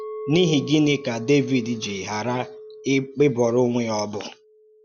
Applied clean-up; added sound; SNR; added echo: none; Chink, clink; 15 dB; none.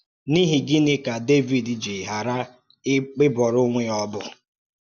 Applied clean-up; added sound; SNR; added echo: none; none; none; none.